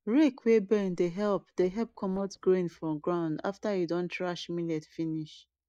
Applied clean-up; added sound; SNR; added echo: neural mask model DeepFilterNet 3.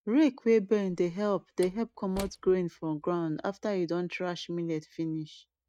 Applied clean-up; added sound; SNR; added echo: neural mask model RNNoise.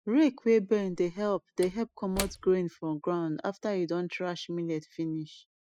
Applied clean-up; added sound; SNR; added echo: classical method spectral subtraction.